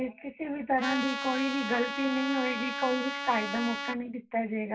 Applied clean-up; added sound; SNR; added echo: none; Trumpet; 4 dB; reverberation time 0.2 s.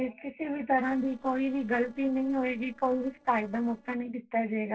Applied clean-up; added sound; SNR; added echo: neural separator model SepFormer DNS4.